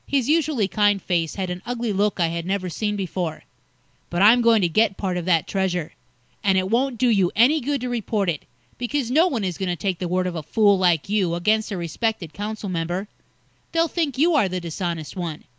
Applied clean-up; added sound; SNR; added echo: none; none; none; none.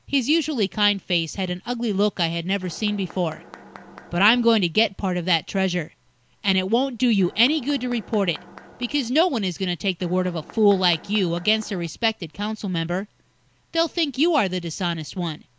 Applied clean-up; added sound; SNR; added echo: none; Mechanisms; 20 dB; none.